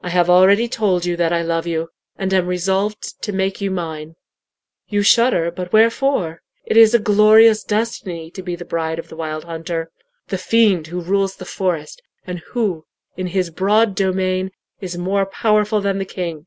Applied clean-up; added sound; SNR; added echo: none; none; none; none.